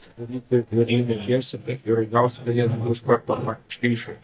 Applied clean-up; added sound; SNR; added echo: neural mask model DeepFilterNet 3.